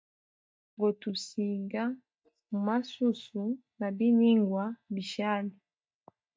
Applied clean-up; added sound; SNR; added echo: neural mask model DeepFilterNet 3.